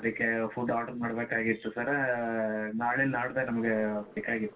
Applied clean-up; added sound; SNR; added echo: neural separator model SepFormer DNS4.